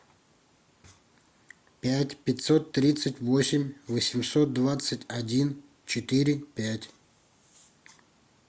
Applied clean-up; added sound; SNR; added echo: none; none; none; none.